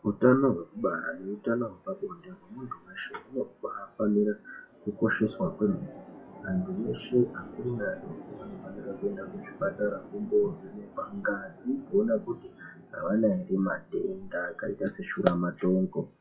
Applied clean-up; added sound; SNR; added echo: classical method WPE with log-MMSE.